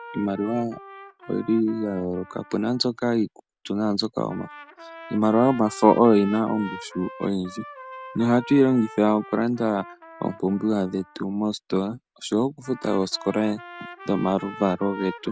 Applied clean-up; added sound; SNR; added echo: none; Trumpet; 18 dB; none.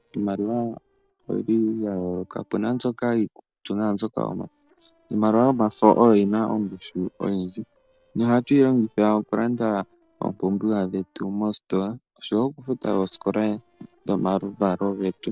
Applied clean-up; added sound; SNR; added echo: neural separator model SepFormer DNS4.